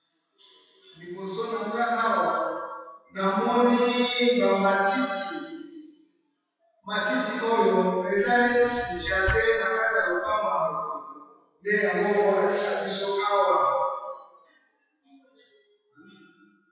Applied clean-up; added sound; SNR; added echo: classical method WPE with log-MMSE.